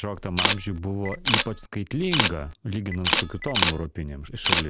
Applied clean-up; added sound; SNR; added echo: none; Camera; -2 dB; none.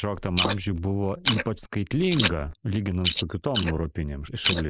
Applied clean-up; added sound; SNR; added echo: neural mask model Resemble Enhance denoiser.